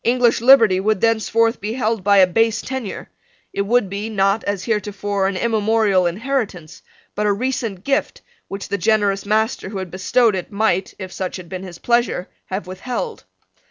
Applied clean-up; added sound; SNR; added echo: none; none; none; none.